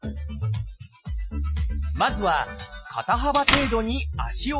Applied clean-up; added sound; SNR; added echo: classical method Wiener filter.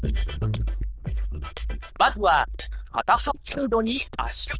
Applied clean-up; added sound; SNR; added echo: neural diffusion model UNIVERSE++.